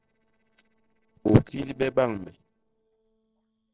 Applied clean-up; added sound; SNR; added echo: neural separator model SepFormer DNS4.